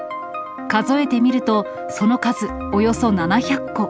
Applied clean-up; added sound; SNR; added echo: none; none; none; none.